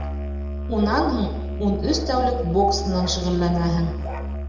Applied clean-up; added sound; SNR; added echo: none; Musical instrument; 4 dB; reverberation time 0.8 s.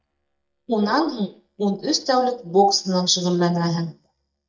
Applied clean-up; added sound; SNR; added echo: neural mask model DeepFilterNet 3.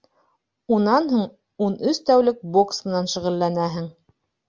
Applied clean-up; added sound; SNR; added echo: none; none; none; none.